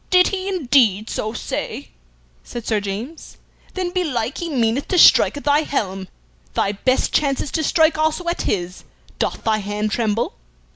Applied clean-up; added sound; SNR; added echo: none; none; none; none.